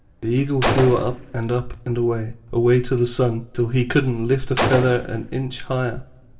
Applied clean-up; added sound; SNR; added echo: none; Gunshot, gunfire; 9 dB; reverberation time 0.4 s.